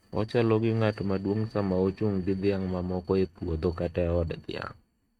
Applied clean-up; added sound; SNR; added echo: neural mask model RNNoise.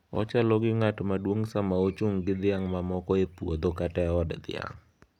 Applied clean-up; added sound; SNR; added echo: none; none; none; none.